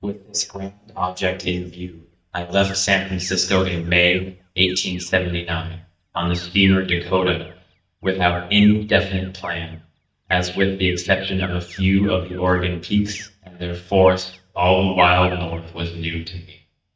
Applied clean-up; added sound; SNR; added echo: neural mask model DeepFilterNet 3.